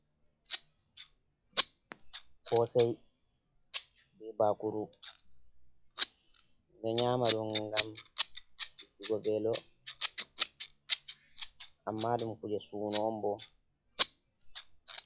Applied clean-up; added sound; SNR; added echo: classical method log-MMSE.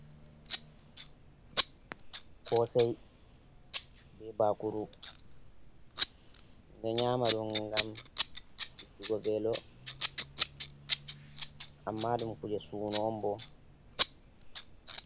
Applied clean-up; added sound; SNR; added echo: none; Scissors; -3 dB; none.